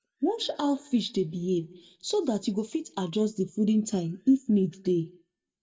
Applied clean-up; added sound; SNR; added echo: neural mask model DeepFilterNet 3.